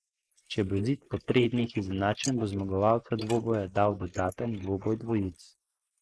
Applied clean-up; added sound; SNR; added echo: neural mask model Resemble Enhance denoiser.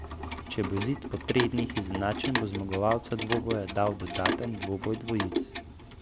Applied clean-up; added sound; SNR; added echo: none; Clock; 2 dB; none.